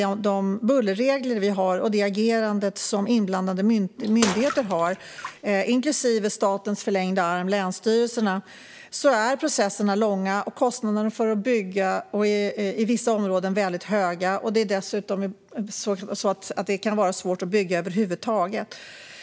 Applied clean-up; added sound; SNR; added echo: none; Bathtub (filling or washing) / Water / Splash, splatter; 9 dB; none.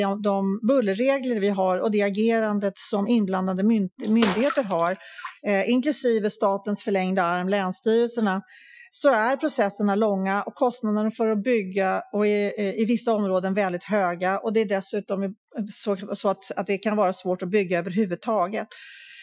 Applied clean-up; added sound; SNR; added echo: classical method Wiener filter.